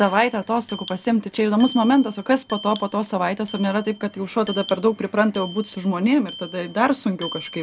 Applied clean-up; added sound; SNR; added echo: none; Bicycle bell; 18 dB; none.